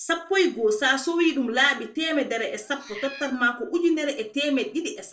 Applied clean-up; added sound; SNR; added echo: none; Meow; 19 dB; reverberation time 0.3 s.